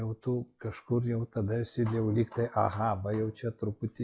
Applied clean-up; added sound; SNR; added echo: classical method log-MMSE.